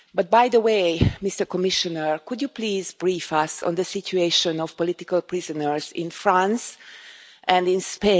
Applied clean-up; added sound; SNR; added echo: none; none; none; none.